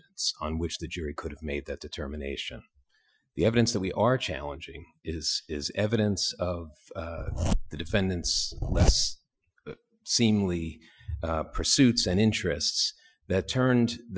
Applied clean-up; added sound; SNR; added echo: classical method Wiener filter.